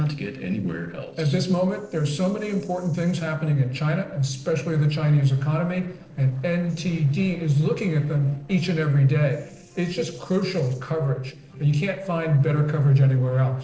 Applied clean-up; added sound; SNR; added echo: neural separator model SepFormer DNS4.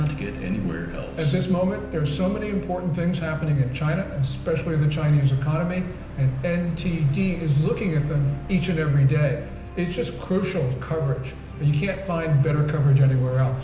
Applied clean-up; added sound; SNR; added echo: none; Bird vocalization, bird call, bird song; 18 dB; reverberation time 0.9 s.